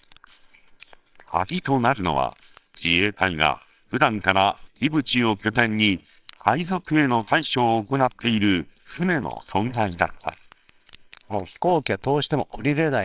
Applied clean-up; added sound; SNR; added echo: neural separator model SepFormer WHAMR!.